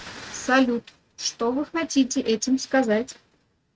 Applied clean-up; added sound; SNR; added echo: neural mask model RNNoise.